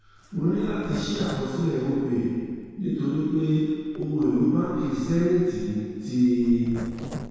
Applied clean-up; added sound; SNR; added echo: none; Zipper (clothing); 15 dB; reverberation time 2.0 s.